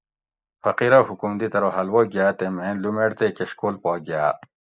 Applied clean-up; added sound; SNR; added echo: neural mask model Resemble Enhance denoiser.